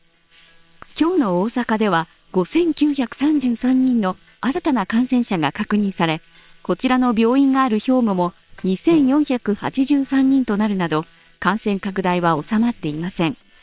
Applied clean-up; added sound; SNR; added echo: neural separator model SepFormer WHAM!.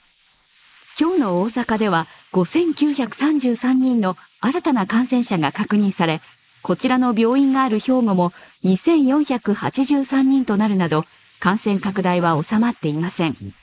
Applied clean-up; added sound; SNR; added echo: neural mask model Resemble Enhance denoiser.